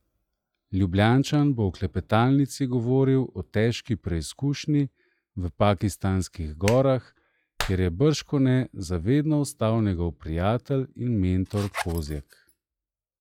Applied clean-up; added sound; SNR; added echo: classical method log-MMSE.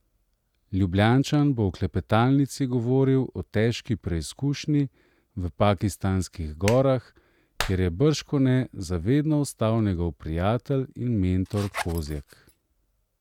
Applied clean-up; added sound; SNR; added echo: none; Zipper (clothing) + Clapping; 13 dB; none.